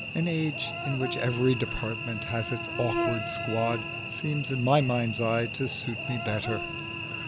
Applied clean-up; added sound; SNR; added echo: none; Cricket / Buzz; 5 dB; none.